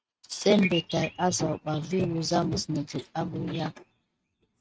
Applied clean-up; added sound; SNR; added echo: neural mask model RNNoise.